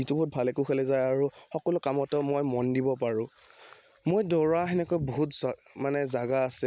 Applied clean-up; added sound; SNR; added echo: none; none; none; none.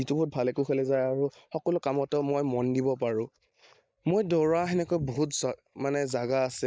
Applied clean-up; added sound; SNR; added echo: neural mask model DeepFilterNet 3.